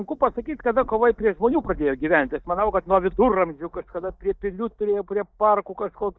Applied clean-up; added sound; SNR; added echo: neural mask model DeepFilterNet 3.